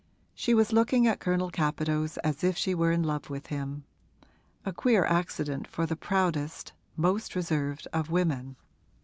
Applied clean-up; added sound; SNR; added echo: none; none; none; none.